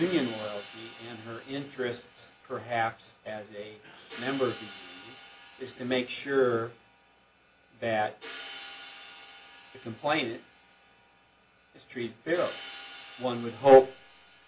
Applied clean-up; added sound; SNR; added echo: none; Hi-hat; 17 dB; none.